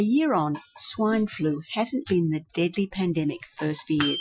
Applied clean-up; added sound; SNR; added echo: classical method Wiener filter.